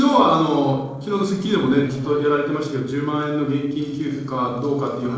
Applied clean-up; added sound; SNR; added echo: neural separator model SepFormer DNS4.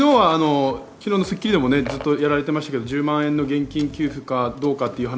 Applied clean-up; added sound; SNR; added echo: none; none; none; none.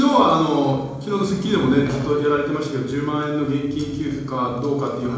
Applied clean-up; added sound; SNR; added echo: none; Bowed string instrument; 19 dB; reverberation time 1.0 s.